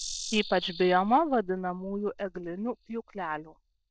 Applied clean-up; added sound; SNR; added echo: neural mask model DeepFilterNet 3.